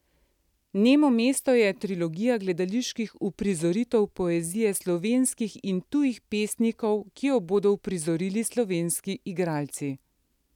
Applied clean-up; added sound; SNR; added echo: none; none; none; none.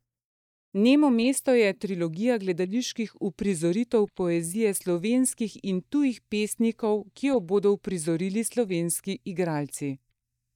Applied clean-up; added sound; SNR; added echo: neural mask model DeepFilterNet 3.